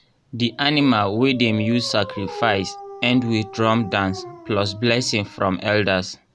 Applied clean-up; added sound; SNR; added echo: none; Dog; 16 dB; none.